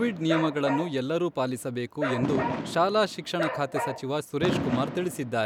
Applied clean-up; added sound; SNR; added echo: none; Bark + Fireworks; 5 dB; none.